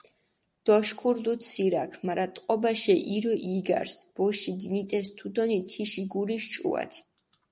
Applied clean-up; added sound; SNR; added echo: none; none; none; none.